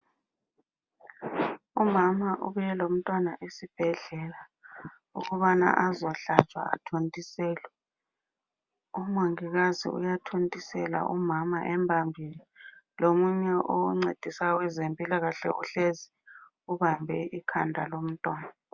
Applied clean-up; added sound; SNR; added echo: none; none; none; none.